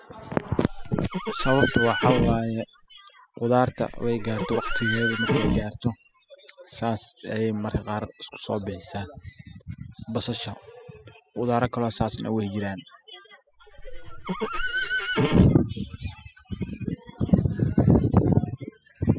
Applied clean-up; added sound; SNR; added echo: classical method spectral subtraction.